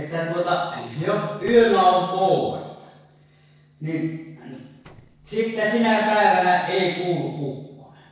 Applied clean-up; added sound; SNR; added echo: neural separator model SepFormer DNS4.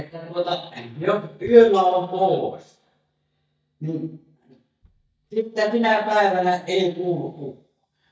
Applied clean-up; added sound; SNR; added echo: neural mask model DeepFilterNet 3.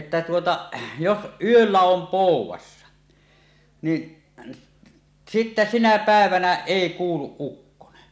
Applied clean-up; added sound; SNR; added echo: none; none; none; none.